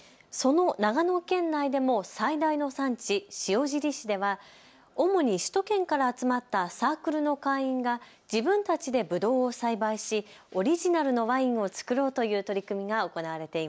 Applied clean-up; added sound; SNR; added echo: none; none; none; none.